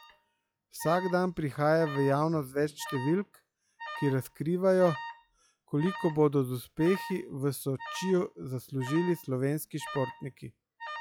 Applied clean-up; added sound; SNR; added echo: classical method log-MMSE.